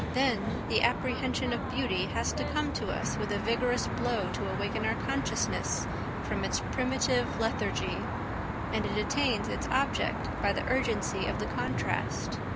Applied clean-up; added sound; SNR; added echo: none; Traffic noise, roadway noise; 1 dB; none.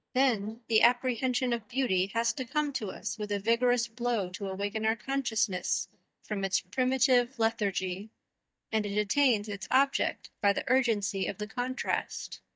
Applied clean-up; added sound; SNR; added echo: neural mask model DeepFilterNet 3.